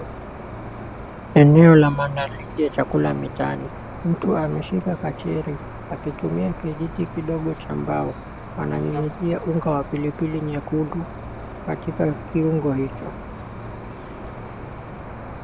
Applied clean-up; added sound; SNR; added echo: none; Cricket + Wind instrument, woodwind instrument; 12 dB; none.